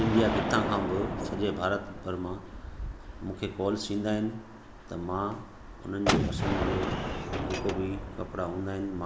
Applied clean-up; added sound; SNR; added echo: none; Gunshot, gunfire; 3 dB; none.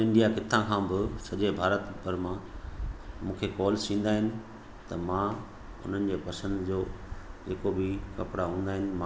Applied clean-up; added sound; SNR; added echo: none; none; none; none.